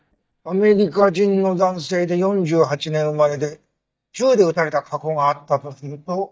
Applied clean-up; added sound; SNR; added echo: neural mask model DeepFilterNet 3.